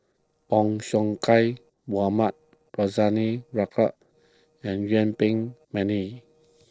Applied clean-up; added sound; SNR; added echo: neural separator model SepFormer DNS4.